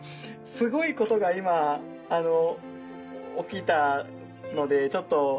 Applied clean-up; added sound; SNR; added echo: none; none; none; none.